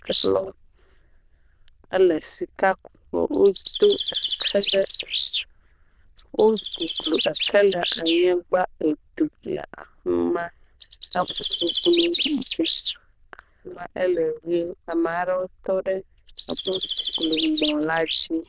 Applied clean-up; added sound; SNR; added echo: neural diffusion model UNIVERSE++.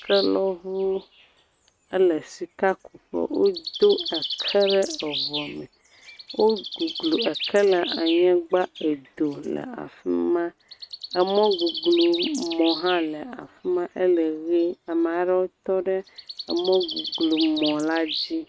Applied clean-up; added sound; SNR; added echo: neural mask model RNNoise.